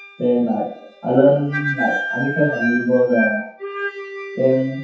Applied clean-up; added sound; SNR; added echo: classical method WPE with log-MMSE.